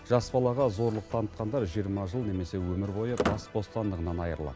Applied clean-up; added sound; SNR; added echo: none; Squeak; 10 dB; none.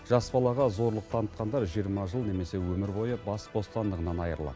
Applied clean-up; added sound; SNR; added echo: none; none; none; none.